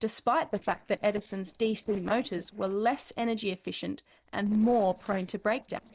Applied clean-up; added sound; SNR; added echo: neural separator model SepFormer DNS4.